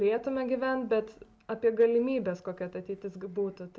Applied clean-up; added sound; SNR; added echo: none; none; none; none.